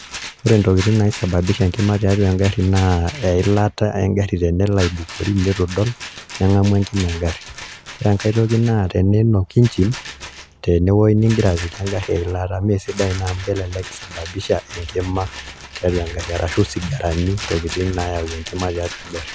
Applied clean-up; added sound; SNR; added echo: none; Rattle; 16 dB; none.